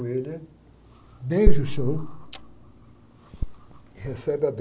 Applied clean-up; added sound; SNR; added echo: none; none; none; none.